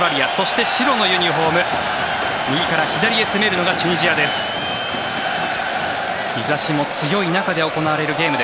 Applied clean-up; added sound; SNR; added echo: none; Run; 15 dB; none.